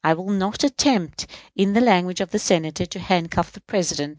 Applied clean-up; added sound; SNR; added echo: none; none; none; none.